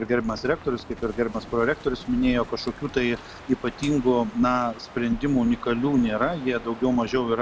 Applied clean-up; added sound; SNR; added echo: none; Shatter + Crow; 18 dB; none.